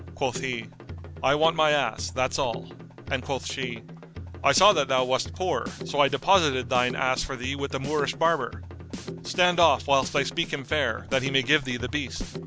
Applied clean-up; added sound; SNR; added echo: none; Drum kit; 12 dB; none.